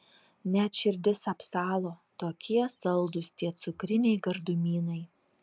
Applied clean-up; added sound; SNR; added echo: none; none; none; none.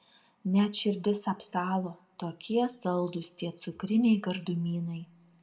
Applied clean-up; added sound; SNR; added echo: none; none; none; reverberation time 0.2 s.